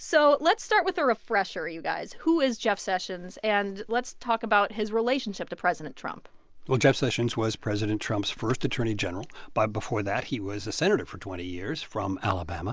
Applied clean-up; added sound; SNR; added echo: none; none; none; none.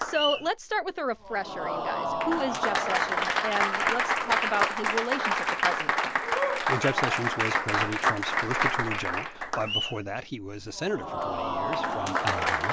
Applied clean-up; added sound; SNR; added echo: none; Applause; -4 dB; none.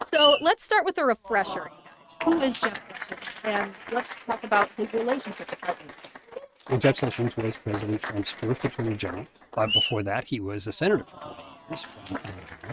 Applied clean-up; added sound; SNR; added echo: neural mask model RNNoise.